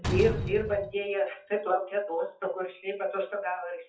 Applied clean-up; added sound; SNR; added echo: classical method WPE with log-MMSE.